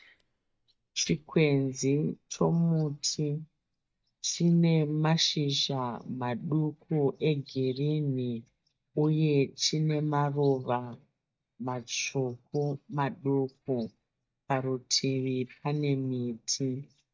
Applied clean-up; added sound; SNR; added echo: neural mask model DeepFilterNet 3.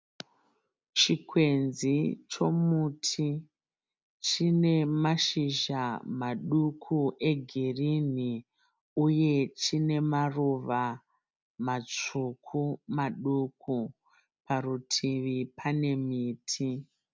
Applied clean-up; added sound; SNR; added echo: none; none; none; none.